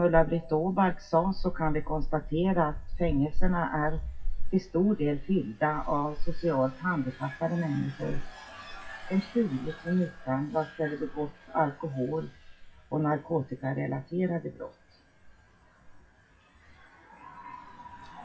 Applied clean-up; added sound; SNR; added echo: classical method WPE with log-MMSE.